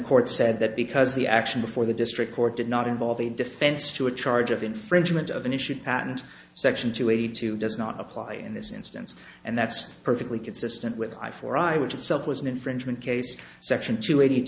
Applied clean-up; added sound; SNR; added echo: none; none; none; none.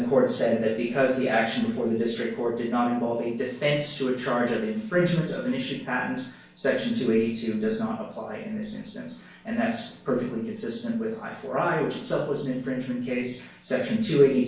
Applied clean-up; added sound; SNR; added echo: none; none; none; reverberation time 0.4 s.